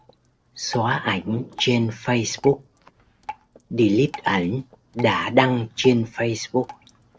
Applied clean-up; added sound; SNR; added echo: neural separator model SepFormer DNS4.